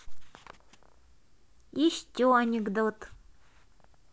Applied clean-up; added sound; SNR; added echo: none; none; none; none.